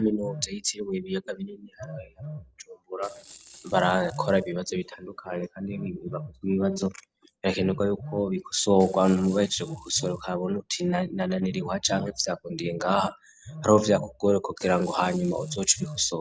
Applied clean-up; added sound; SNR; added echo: none; Rattle / Rattle (instrument) + Telephone; 16 dB; none.